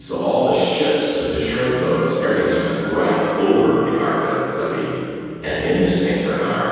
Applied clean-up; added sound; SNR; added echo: none; Harmonica; 18 dB; reverberation time 2.1 s.